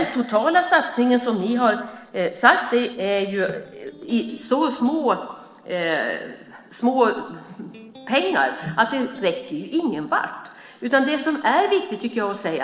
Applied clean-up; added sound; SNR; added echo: neural separator model SepFormer DNS4.